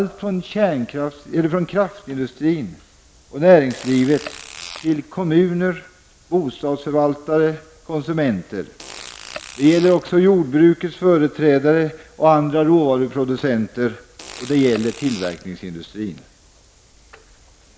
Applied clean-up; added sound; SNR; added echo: none; Fart; 18 dB; none.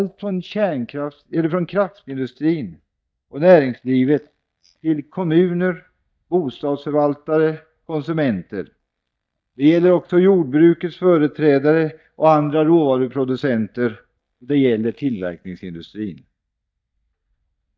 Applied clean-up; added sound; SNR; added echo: neural mask model DeepFilterNet 3.